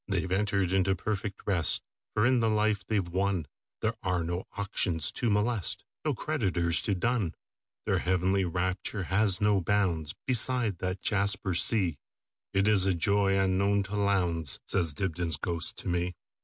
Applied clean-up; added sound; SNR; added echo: none; none; none; none.